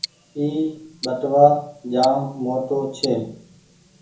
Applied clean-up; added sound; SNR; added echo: none; Tick-tock; 17 dB; reverberation time 0.6 s.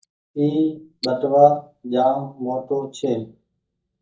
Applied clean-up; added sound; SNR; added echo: neural mask model DeepFilterNet 3.